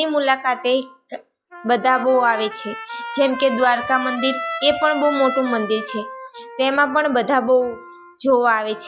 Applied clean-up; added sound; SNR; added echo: classical method log-MMSE.